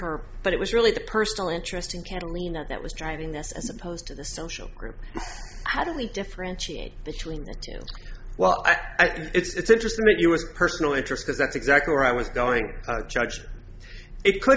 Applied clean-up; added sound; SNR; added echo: none; none; none; none.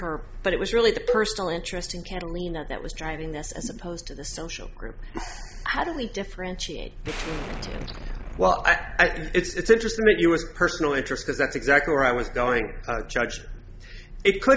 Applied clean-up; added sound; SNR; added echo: none; Cowbell + Explosion; 10 dB; none.